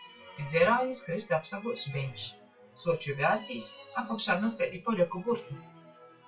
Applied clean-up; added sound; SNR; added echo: classical method WPE with log-MMSE.